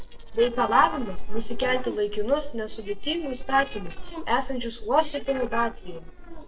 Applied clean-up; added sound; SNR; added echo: neural separator model SepFormer DNS4.